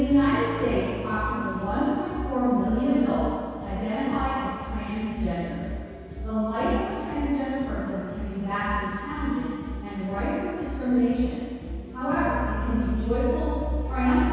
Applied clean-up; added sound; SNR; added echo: none; none; none; reverberation time 2.0 s.